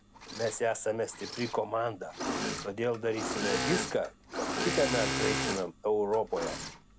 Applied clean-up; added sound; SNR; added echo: none; Engine / Mechanisms; 3 dB; none.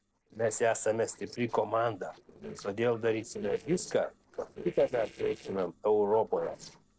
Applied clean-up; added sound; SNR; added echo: neural separator model SepFormer DNS4.